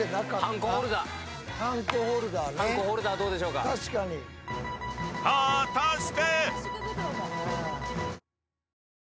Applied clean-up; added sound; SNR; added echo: none; none; none; none.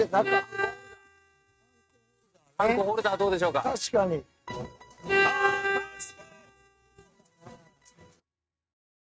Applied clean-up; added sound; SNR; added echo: neural mask model RNNoise.